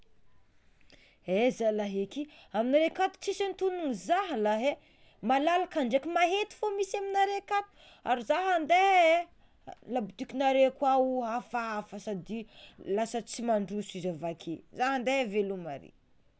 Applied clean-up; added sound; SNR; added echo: none; none; none; none.